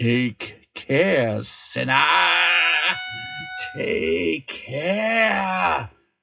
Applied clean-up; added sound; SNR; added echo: classical method WPE with log-MMSE.